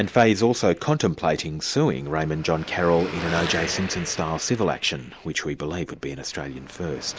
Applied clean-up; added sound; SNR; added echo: none; Car passing by / Traffic noise, roadway noise / Engine; 14 dB; none.